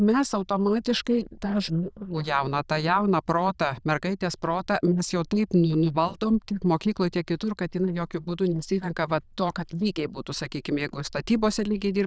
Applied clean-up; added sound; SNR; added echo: neural diffusion model UNIVERSE++.